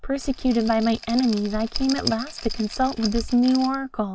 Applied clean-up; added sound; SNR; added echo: none; Rattle; 13 dB; none.